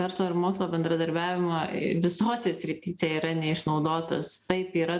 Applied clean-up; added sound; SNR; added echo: none; none; none; none.